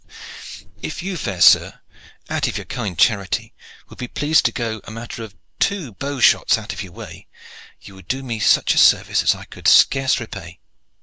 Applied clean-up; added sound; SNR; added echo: none; none; none; none.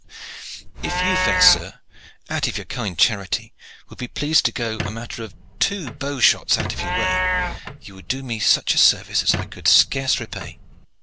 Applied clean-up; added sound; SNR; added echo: none; Squeak + Livestock, farm animals, working animals; 5 dB; none.